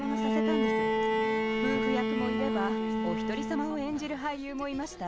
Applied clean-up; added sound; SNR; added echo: none; Bowed string instrument; -4 dB; none.